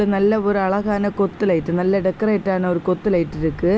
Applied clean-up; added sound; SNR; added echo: none; none; none; none.